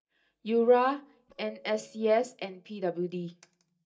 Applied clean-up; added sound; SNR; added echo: neural mask model DeepFilterNet 3.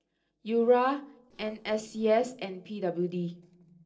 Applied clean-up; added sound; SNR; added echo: neural separator model SepFormer DNS4.